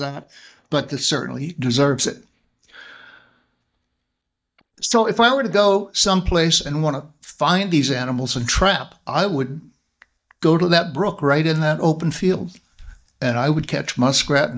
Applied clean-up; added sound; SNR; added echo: neural mask model DeepFilterNet 3.